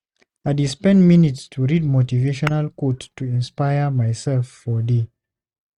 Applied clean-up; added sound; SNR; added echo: neural mask model RNNoise.